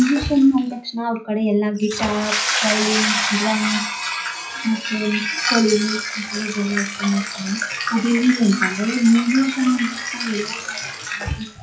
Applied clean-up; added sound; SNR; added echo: classical method WPE with log-MMSE.